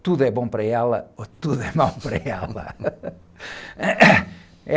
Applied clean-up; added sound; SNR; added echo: none; none; none; none.